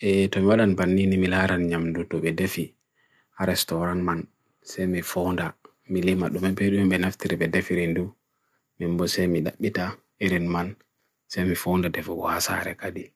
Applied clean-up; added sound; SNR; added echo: none; none; none; none.